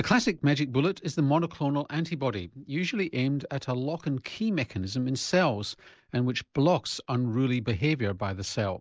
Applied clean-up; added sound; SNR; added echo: none; none; none; none.